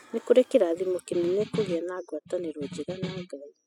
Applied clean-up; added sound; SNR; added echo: classical method spectral subtraction.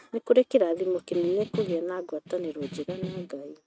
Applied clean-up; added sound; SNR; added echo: neural mask model RNNoise.